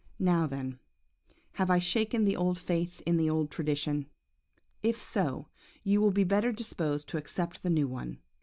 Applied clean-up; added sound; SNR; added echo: none; none; none; none.